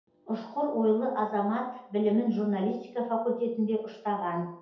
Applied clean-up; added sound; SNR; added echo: none; none; none; reverberation time 2.2 s.